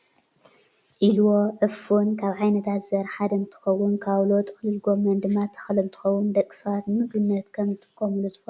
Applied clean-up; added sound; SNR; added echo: none; none; none; none.